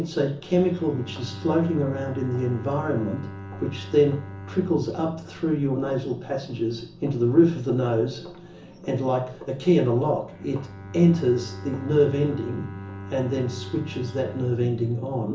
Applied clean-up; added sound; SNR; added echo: none; Bowed string instrument; 15 dB; reverberation time 0.7 s.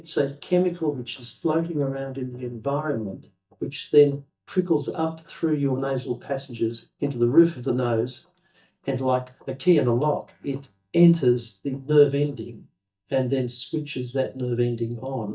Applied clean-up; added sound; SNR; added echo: neural mask model DeepFilterNet 3.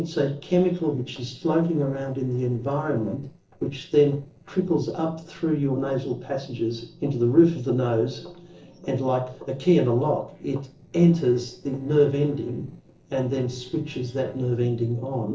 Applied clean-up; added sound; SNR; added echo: neural separator model SepFormer DNS4.